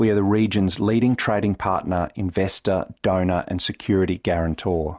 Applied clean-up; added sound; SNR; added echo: none; none; none; none.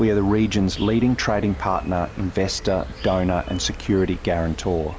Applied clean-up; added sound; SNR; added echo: none; Insect; 13 dB; none.